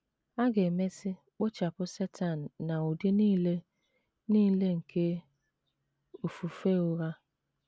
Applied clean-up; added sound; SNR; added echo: none; none; none; none.